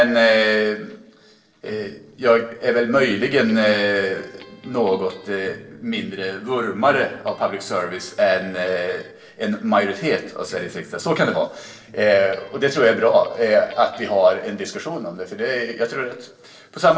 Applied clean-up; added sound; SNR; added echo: neural separator model SepFormer DNS4.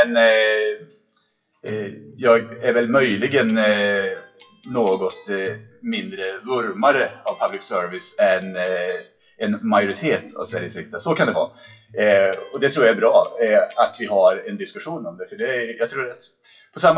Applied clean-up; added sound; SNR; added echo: classical method WPE with log-MMSE.